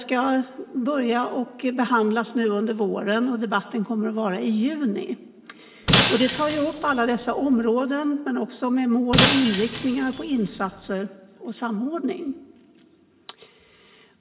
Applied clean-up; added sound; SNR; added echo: none; Shatter; 1 dB; reverberation time 2.1 s.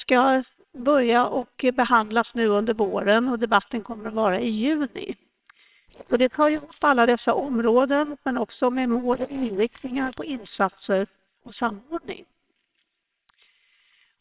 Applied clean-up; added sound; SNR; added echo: neural separator model SepFormer WHAMR!.